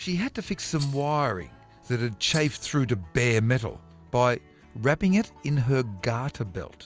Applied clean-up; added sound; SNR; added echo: none; Rattle; 20 dB; none.